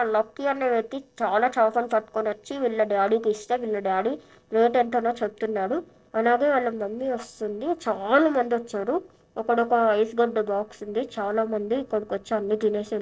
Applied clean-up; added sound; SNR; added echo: neural separator model SepFormer DNS4.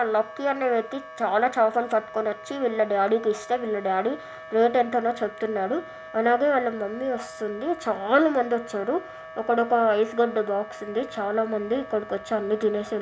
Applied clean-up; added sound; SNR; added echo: none; Wind instrument, woodwind instrument; 16 dB; none.